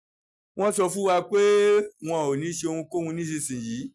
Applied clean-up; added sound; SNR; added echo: neural mask model DeepFilterNet 3.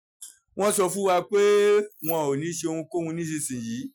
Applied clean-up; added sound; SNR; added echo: classical method Wiener filter.